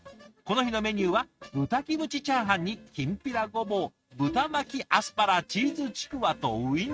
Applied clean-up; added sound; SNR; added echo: neural mask model RNNoise.